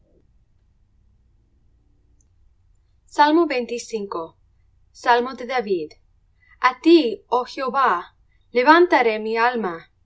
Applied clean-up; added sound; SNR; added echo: none; none; none; none.